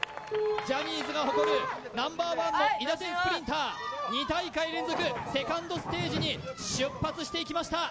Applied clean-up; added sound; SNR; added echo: none; none; none; none.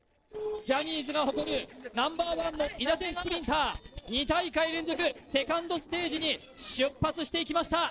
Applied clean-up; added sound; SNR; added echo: neural separator model SepFormer DNS4.